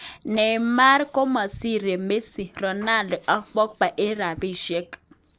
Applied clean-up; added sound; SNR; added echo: neural separator model SepFormer DNS4.